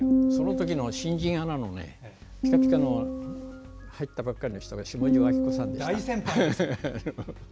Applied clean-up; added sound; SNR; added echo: none; Piano; -3 dB; none.